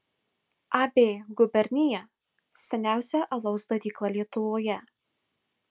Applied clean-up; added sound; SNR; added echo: none; none; none; none.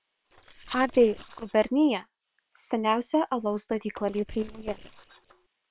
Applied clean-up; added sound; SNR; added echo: neural separator model SepFormer WHAM!.